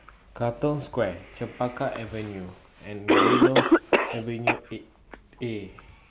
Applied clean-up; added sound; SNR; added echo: none; Cough; -4 dB; none.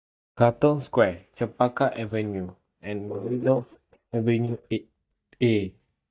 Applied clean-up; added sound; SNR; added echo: neural mask model DeepFilterNet 3.